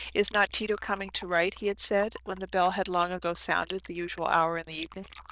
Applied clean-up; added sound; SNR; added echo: neural diffusion model UNIVERSE++.